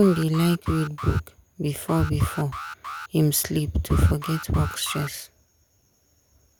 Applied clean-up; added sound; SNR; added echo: none; Alarm; 13 dB; none.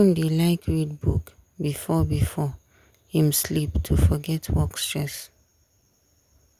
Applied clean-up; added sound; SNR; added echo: none; none; none; none.